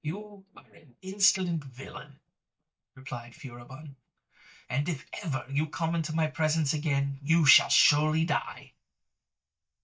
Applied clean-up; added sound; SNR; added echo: neural mask model DeepFilterNet 3.